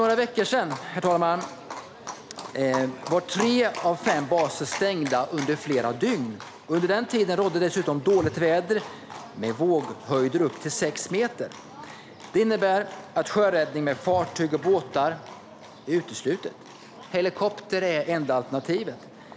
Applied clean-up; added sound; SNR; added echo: none; Livestock, farm animals, working animals; 14 dB; none.